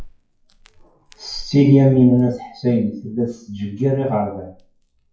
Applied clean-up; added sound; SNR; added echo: classical method WPE with log-MMSE.